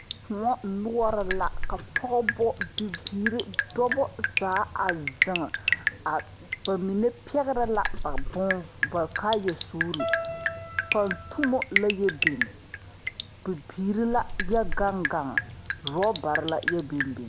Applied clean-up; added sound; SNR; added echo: none; Drip + Keyboard (musical); 2 dB; none.